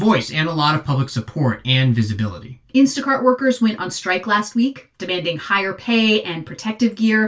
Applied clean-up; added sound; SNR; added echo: none; none; none; reverberation time 0.2 s.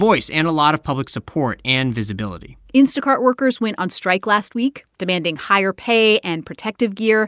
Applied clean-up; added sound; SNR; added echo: none; none; none; none.